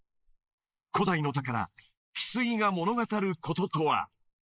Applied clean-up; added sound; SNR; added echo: neural mask model Resemble Enhance denoiser.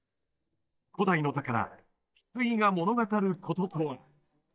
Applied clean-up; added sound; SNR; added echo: neural mask model DeepFilterNet 3.